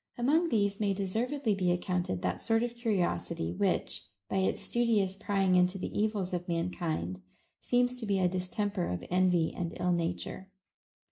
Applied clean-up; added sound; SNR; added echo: neural mask model Resemble Enhance denoiser.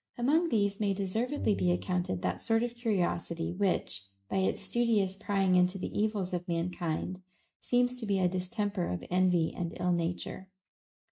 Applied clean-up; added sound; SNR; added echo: neural mask model RNNoise.